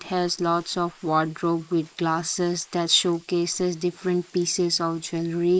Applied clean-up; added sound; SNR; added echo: neural mask model Resemble Enhance denoiser.